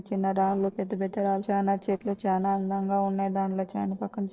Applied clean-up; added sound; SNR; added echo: neural separator model SepFormer DNS4.